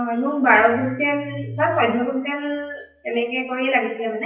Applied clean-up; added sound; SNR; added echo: classical method WPE with log-MMSE.